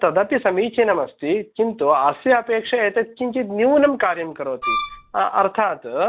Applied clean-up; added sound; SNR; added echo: none; Wind instrument, woodwind instrument; 6 dB; none.